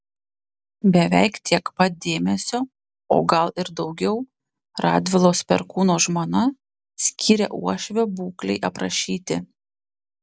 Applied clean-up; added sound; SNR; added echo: none; none; none; none.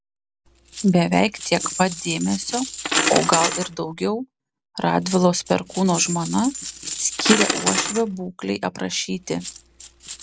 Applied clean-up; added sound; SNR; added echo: none; Coin (dropping); 5 dB; none.